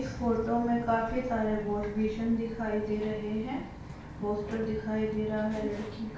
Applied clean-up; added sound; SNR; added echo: none; Bird vocalization, bird call, bird song; 11 dB; reverberation time 0.5 s.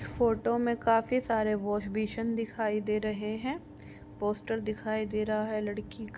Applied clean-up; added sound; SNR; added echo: none; none; none; none.